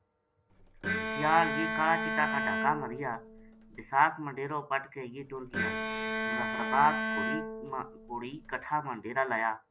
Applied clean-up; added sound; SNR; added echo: none; Bowed string instrument; 2 dB; none.